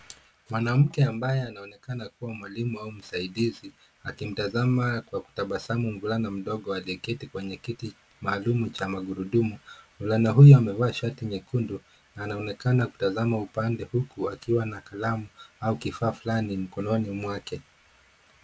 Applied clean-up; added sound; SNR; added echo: none; none; none; none.